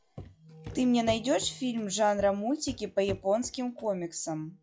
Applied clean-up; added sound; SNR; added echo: classical method log-MMSE.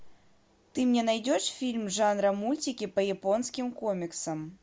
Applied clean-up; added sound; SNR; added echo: none; none; none; none.